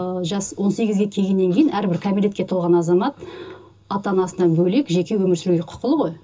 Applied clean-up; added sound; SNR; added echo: none; none; none; reverberation time 0.2 s.